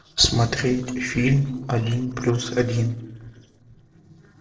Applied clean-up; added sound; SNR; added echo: neural separator model SepFormer DNS4.